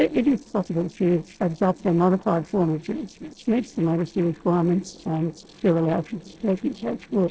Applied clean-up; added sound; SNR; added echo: neural separator model SepFormer DNS4.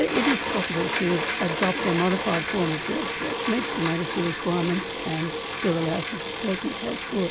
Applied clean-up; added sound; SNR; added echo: none; Bicycle; -2 dB; none.